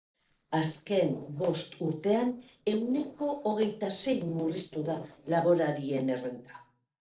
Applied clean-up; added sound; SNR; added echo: neural separator model SepFormer DNS4.